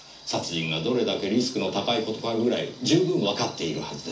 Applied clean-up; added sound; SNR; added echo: none; none; none; reverberation time 0.4 s.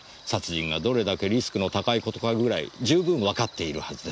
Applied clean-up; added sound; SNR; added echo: none; none; none; none.